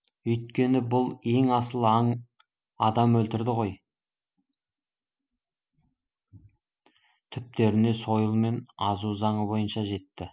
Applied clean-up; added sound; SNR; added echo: none; none; none; none.